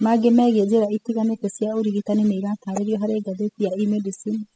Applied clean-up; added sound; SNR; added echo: classical method spectral subtraction.